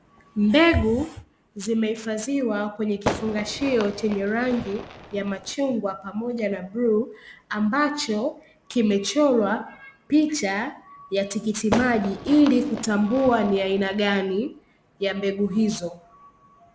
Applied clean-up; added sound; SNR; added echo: none; Fireworks; 9 dB; none.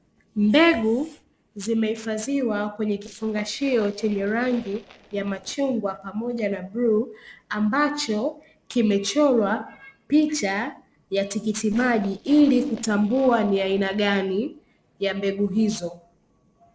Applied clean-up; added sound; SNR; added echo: neural separator model SepFormer DNS4.